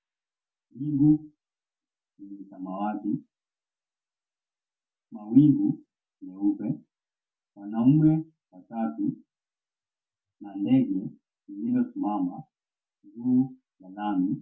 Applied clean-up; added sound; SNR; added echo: none; none; none; none.